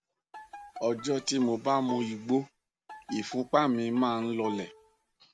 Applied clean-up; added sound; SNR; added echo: none; Bowed string instrument; 16 dB; none.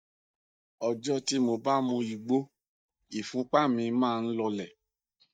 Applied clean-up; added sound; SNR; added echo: neural mask model DeepFilterNet 3.